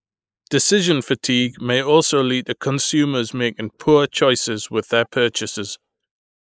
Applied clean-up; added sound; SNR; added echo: neural mask model Resemble Enhance denoiser.